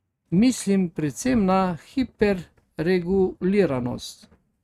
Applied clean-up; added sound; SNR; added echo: neural mask model RNNoise.